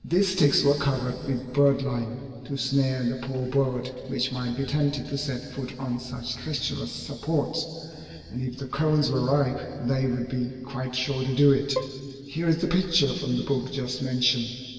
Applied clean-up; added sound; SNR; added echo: none; Bowed string instrument; 13 dB; reverberation time 2.6 s.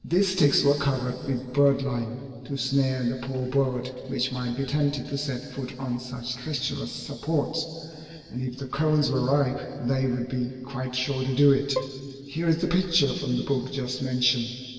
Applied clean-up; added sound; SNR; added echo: neural separator model SepFormer DNS4.